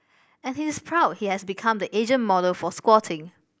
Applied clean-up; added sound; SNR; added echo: none; none; none; none.